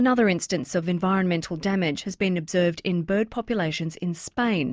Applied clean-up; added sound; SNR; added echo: none; none; none; none.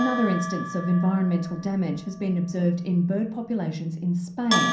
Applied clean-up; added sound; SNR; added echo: none; Bell; 8 dB; reverberation time 0.6 s.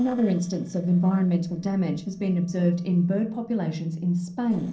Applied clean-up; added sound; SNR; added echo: neural separator model SepFormer DNS4.